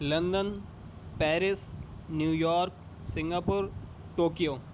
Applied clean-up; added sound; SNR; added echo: none; none; none; none.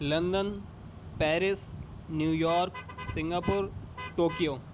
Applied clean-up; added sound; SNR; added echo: none; Vehicle horn, car horn, honking; 17 dB; none.